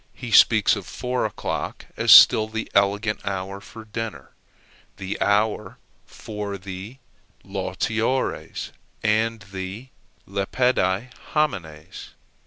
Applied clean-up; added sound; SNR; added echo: none; none; none; none.